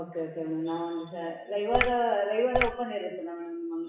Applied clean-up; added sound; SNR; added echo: classical method WPE with log-MMSE.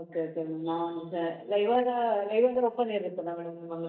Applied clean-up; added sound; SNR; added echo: neural mask model DeepFilterNet 3.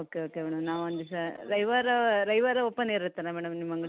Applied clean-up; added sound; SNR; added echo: none; none; none; none.